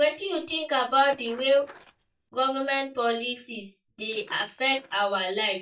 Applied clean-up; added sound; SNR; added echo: neural mask model DeepFilterNet 3.